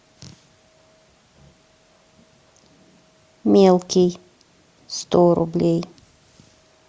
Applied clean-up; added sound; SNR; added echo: none; none; none; none.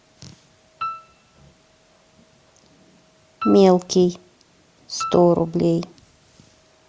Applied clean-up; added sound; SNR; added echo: none; Piano; 13 dB; none.